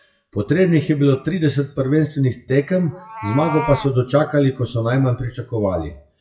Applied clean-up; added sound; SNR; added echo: classical method WPE with log-MMSE.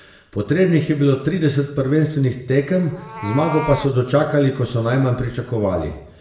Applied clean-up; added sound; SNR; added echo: none; Meow; 18 dB; reverberation time 0.7 s.